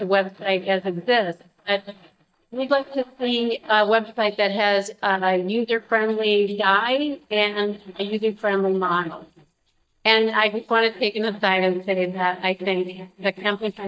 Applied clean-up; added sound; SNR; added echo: neural mask model DeepFilterNet 3.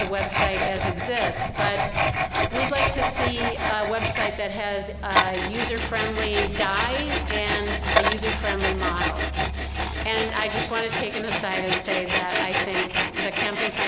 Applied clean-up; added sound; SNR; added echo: none; Tools; -4 dB; none.